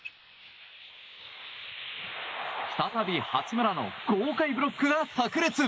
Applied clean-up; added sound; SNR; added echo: neural mask model Resemble Enhance denoiser.